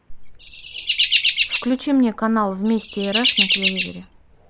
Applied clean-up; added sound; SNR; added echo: none; Chirp, tweet; -2 dB; none.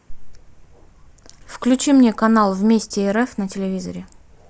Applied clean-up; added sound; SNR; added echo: none; none; none; none.